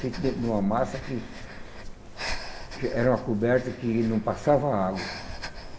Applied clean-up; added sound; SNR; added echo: none; Breathing; 9 dB; reverberation time 2.3 s.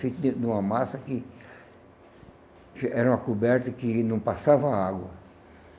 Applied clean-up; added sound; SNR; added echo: none; none; none; none.